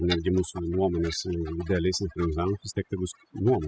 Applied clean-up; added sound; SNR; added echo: classical method spectral subtraction.